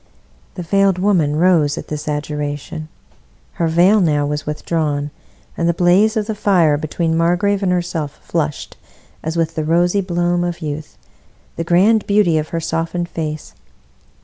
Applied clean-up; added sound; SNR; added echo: none; none; none; none.